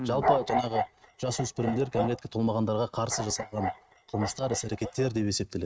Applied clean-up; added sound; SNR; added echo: neural mask model RNNoise.